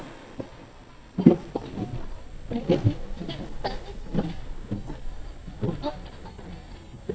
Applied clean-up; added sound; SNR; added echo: neural mask model DeepFilterNet 3.